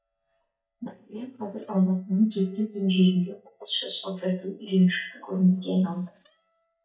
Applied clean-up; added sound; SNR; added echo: neural mask model DeepFilterNet 3.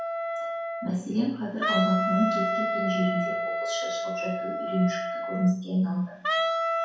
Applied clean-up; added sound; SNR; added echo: none; Wind instrument, woodwind instrument; 0 dB; reverberation time 0.5 s.